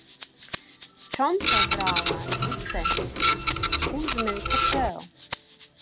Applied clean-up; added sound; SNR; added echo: none; Printer + Rattle (instrument); -5 dB; none.